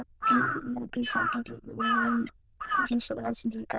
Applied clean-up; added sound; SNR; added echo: neural diffusion model UNIVERSE++.